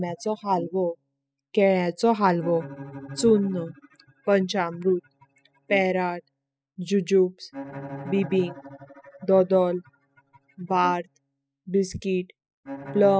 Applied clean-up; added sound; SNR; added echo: classical method spectral subtraction.